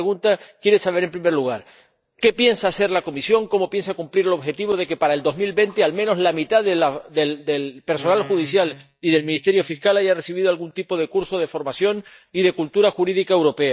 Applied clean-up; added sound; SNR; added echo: neural mask model DeepFilterNet 3.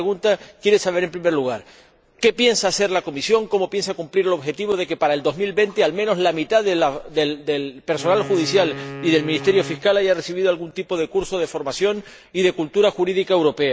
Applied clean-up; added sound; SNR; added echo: none; Wind instrument, woodwind instrument; 14 dB; none.